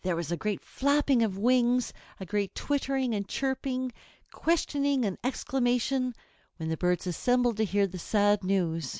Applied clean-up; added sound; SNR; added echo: none; none; none; none.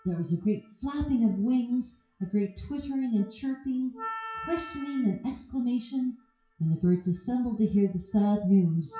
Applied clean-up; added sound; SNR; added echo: classical method WPE with log-MMSE.